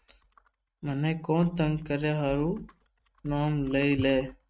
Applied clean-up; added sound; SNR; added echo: neural mask model RNNoise.